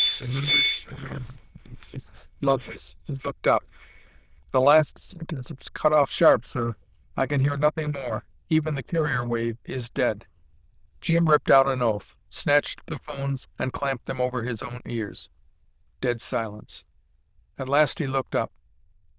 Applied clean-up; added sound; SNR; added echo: neural diffusion model UNIVERSE++.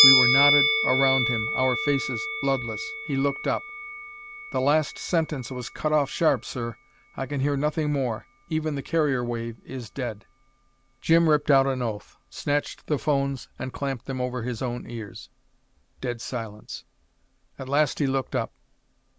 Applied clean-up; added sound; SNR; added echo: none; Musical instrument; 4 dB; none.